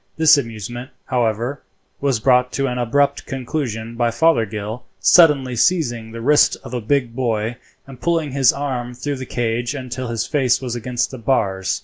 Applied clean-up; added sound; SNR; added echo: none; none; none; none.